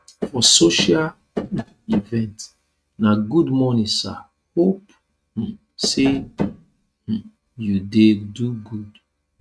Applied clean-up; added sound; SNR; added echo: neural mask model RNNoise.